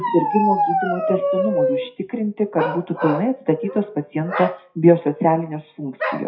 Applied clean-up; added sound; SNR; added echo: classical method WPE with log-MMSE.